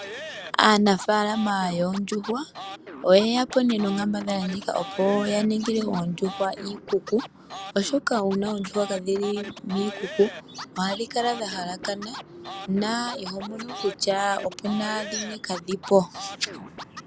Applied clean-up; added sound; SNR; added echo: none; Scratching (performance technique); 14 dB; none.